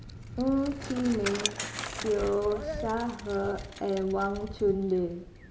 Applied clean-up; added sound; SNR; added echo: none; Bicycle; 9 dB; none.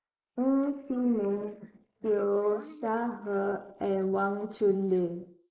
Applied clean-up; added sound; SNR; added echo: neural mask model Resemble Enhance denoiser.